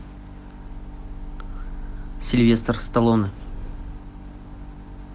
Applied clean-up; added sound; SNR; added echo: none; none; none; none.